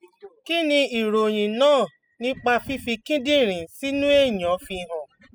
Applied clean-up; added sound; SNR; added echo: classical method spectral subtraction.